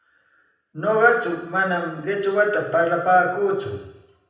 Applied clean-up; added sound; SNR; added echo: none; none; none; reverberation time 0.8 s.